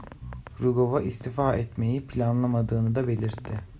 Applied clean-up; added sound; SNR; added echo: none; Bass guitar; 17 dB; none.